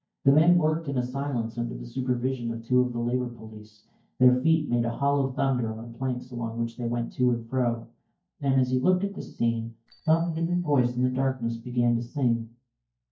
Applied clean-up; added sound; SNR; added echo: neural mask model DeepFilterNet 3.